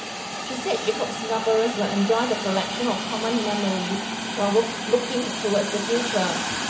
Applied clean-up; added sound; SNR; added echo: none; Hiss; 4 dB; none.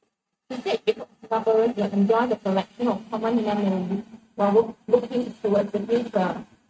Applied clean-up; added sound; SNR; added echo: neural mask model RNNoise.